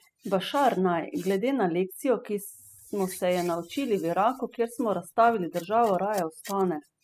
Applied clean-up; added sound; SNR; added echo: classical method spectral subtraction.